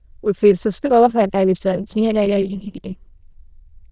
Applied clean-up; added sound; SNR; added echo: neural diffusion model UNIVERSE++.